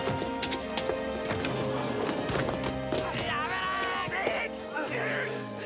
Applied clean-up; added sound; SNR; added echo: none; none; none; none.